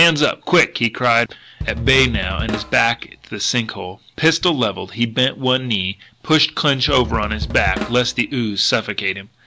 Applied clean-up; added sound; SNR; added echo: none; Drum kit; 9 dB; none.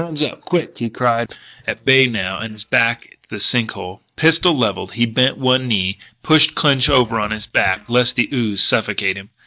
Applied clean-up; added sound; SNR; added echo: neural mask model DeepFilterNet 3.